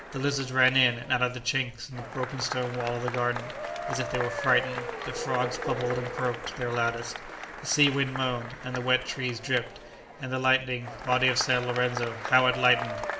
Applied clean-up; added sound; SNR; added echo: none; Applause / Crowd / Cheering; 8 dB; reverberation time 0.6 s.